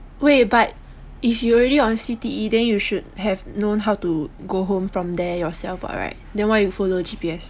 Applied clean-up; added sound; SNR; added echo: none; none; none; none.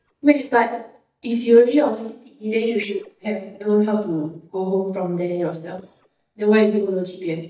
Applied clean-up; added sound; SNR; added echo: neural mask model DeepFilterNet 3.